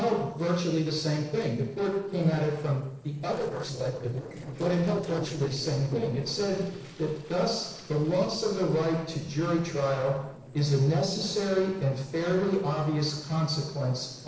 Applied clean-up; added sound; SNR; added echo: neural separator model SepFormer DNS4.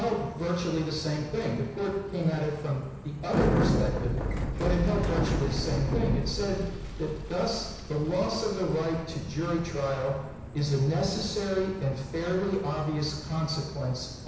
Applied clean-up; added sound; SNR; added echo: none; Bicycle; 3 dB; reverberation time 1.0 s.